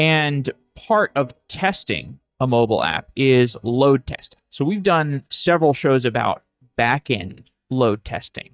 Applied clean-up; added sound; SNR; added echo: neural mask model DeepFilterNet 3.